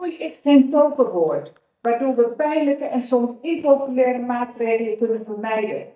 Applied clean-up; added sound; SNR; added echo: neural mask model DeepFilterNet 3.